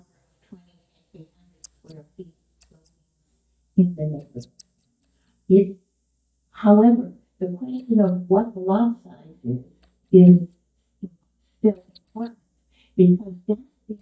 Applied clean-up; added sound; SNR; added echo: neural mask model DeepFilterNet 3.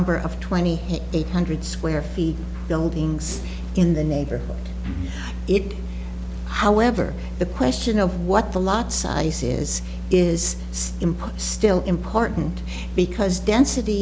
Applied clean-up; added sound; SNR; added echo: none; none; none; none.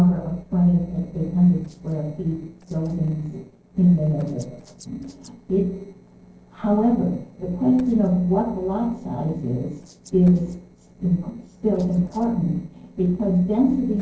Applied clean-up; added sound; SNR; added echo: neural separator model SepFormer DNS4.